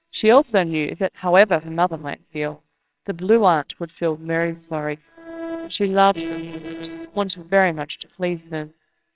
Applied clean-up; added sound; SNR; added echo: neural separator model SepFormer WHAMR!.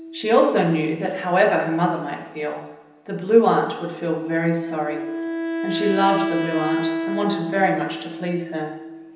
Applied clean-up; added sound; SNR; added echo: none; Wind instrument, woodwind instrument; 7 dB; reverberation time 0.9 s.